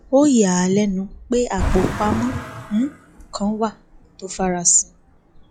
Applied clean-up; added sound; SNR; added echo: classical method log-MMSE.